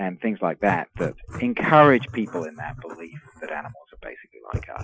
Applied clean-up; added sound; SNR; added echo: classical method Wiener filter.